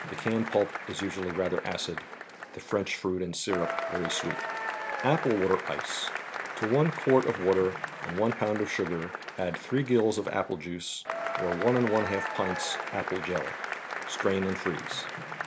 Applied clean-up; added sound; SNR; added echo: none; Applause / Crowd / Cheering; 6 dB; none.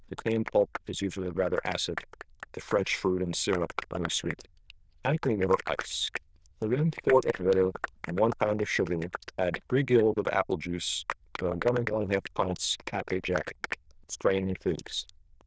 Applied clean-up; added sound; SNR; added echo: neural diffusion model UNIVERSE++.